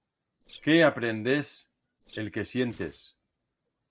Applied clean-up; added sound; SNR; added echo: neural separator model SepFormer DNS4.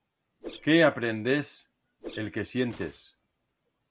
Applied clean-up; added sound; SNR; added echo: none; Whoosh, swoosh, swish; 18 dB; none.